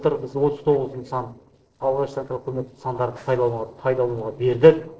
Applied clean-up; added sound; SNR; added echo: neural separator model SepFormer DNS4.